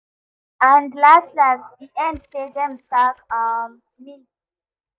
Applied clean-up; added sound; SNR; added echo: neural mask model DeepFilterNet 3.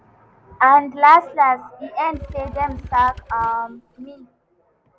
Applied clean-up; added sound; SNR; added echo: none; Motorcycle / Engine; 16 dB; none.